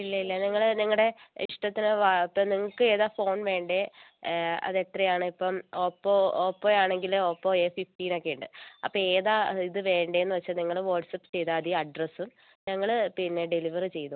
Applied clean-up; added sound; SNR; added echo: none; none; none; none.